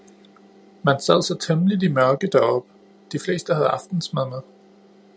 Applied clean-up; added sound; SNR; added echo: none; none; none; none.